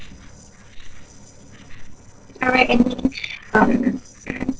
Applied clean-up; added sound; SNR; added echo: neural separator model SepFormer DNS4.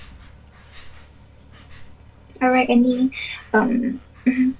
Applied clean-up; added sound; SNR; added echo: none; Insect; 20 dB; reverberation time 0.1 s.